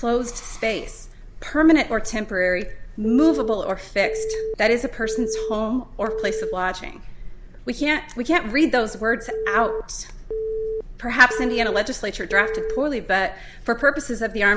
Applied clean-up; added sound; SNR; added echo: none; Telephone; 6 dB; none.